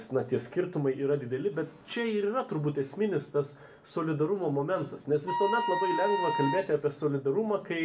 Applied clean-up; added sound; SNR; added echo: none; Wind instrument, woodwind instrument; 1 dB; reverberation time 0.2 s.